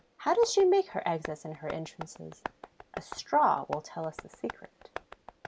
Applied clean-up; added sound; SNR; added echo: none; Tap; 15 dB; none.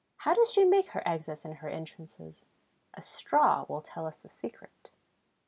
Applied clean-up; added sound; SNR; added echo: none; none; none; none.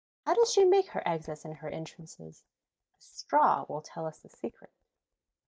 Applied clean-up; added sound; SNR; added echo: neural mask model DeepFilterNet 3.